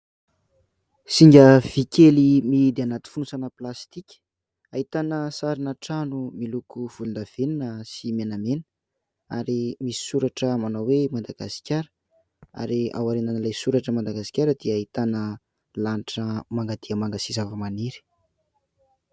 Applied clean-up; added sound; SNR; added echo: none; none; none; none.